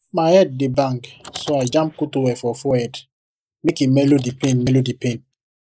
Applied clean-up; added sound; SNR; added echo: neural mask model Resemble Enhance denoiser.